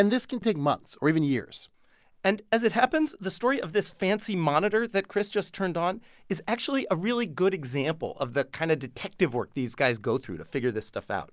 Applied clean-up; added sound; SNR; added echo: none; none; none; none.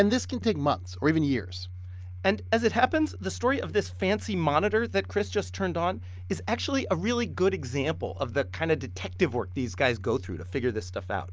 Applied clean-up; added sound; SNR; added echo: none; Domestic sounds, home sounds; 11 dB; none.